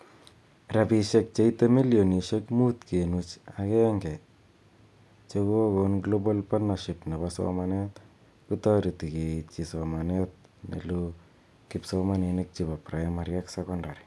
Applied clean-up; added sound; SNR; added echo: none; none; none; none.